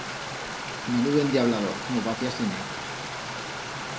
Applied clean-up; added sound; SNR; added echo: none; Stream; 5 dB; reverberation time 0.5 s.